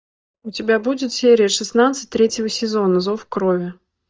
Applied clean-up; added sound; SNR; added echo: neural mask model DeepFilterNet 3.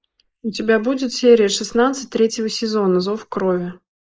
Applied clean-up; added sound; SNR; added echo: neural mask model Resemble Enhance denoiser.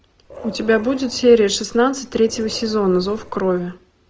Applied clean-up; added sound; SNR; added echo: none; Dog; 19 dB; none.